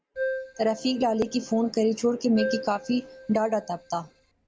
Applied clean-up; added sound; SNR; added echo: none; Keyboard (musical); 10 dB; none.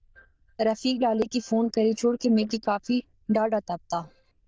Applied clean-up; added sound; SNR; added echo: neural diffusion model UNIVERSE++.